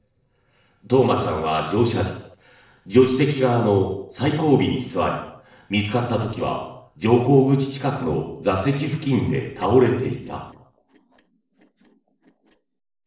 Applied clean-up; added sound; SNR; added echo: neural separator model SepFormer DNS4.